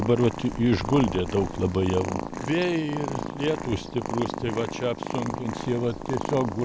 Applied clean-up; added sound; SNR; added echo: none; Purr; 7 dB; none.